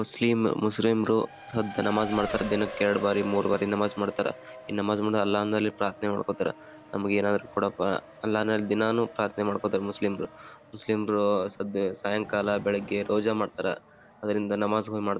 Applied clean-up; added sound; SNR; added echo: none; Race car, auto racing; 16 dB; none.